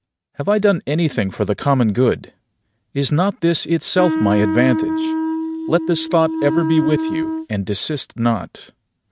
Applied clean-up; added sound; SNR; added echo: neural mask model RNNoise.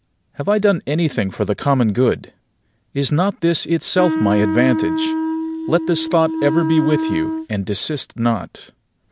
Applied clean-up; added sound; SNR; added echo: none; Wind instrument, woodwind instrument; 2 dB; none.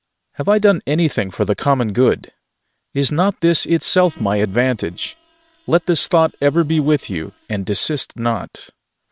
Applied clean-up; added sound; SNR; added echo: neural separator model SepFormer WHAM!.